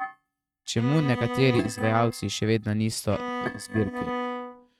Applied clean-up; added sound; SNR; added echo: neural mask model RNNoise.